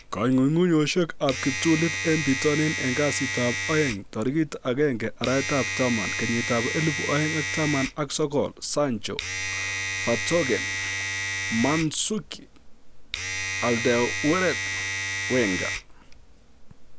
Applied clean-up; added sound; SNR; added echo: none; Domestic sounds, home sounds; 5 dB; none.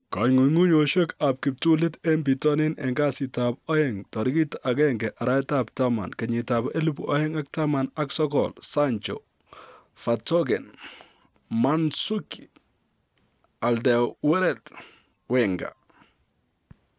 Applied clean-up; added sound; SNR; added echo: none; none; none; none.